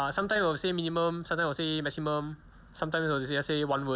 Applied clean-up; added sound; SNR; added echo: none; none; none; none.